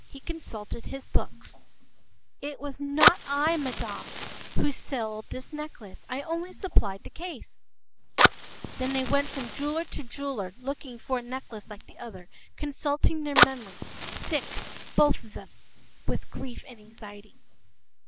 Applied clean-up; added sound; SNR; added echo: none; Fire; 4 dB; none.